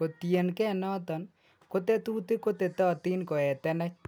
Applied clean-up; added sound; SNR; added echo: none; none; none; none.